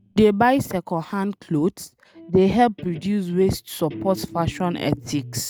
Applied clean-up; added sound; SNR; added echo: neural mask model RNNoise.